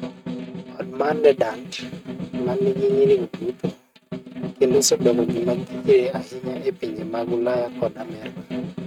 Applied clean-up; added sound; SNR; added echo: neural mask model RNNoise.